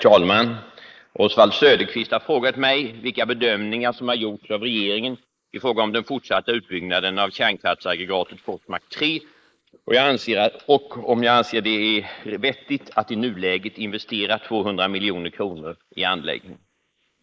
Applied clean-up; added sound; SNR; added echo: neural mask model Resemble Enhance denoiser.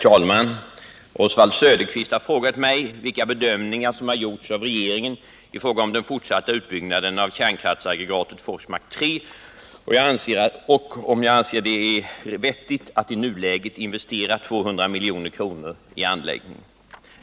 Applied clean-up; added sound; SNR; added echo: none; none; none; none.